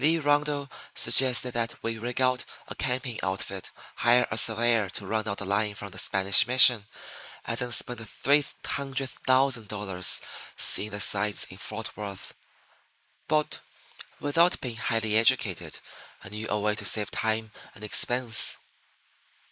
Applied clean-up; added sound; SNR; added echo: neural mask model Resemble Enhance denoiser.